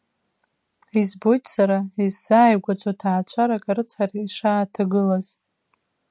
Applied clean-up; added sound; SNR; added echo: none; none; none; none.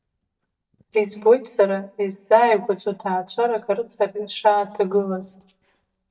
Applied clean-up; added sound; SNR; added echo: neural mask model DeepFilterNet 3.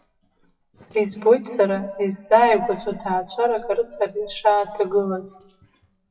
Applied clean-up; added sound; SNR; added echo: classical method WPE with log-MMSE.